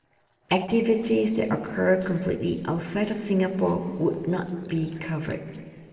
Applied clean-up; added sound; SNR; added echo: neural separator model SepFormer DNS4.